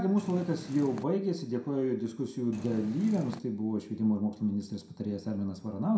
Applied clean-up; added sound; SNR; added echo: none; Purr; 12 dB; reverberation time 0.5 s.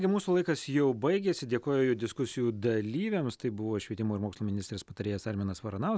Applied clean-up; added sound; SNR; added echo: none; none; none; none.